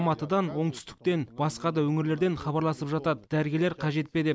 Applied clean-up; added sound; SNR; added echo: none; none; none; none.